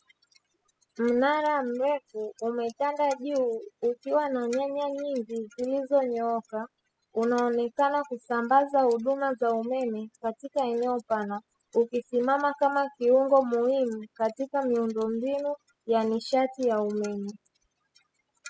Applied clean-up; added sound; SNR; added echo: classical method spectral subtraction.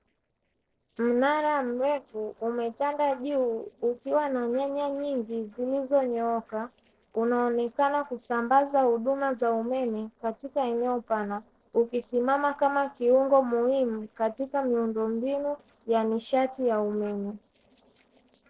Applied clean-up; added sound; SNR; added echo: neural separator model SepFormer DNS4.